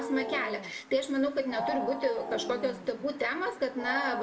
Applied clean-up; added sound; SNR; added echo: none; Wild animals; 7 dB; reverberation time 1.4 s.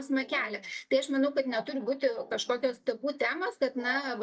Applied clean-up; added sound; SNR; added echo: neural mask model DeepFilterNet 3.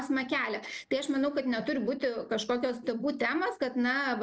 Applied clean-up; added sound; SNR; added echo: none; none; none; none.